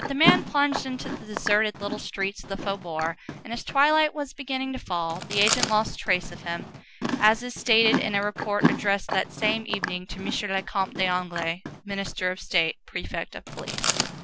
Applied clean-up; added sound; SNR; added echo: none; Chewing, mastication; 5 dB; none.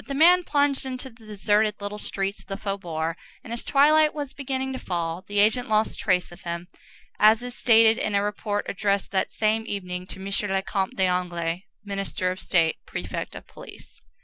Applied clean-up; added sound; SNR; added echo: none; none; none; none.